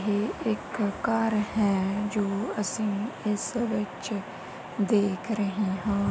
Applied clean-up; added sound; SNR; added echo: none; none; none; none.